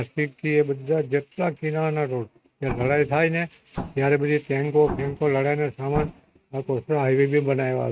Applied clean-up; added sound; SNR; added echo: neural mask model RNNoise.